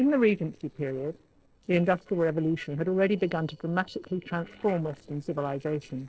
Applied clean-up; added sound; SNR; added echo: neural separator model SepFormer DNS4.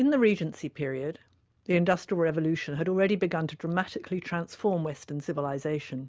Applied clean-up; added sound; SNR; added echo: none; none; none; none.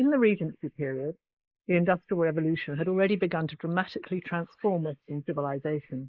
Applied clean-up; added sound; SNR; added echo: neural mask model Resemble Enhance denoiser.